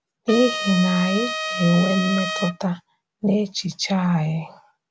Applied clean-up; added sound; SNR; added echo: none; Trumpet; 5 dB; none.